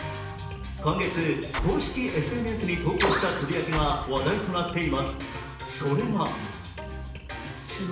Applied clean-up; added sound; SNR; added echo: none; Explosion; 9 dB; reverberation time 0.8 s.